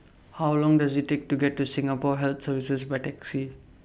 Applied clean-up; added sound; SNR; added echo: none; none; none; none.